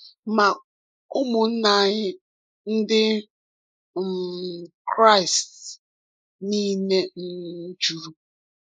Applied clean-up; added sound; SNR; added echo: neural mask model Resemble Enhance denoiser.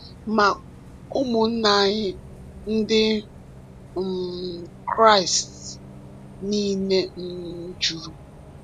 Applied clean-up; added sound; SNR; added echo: none; Bus; 18 dB; none.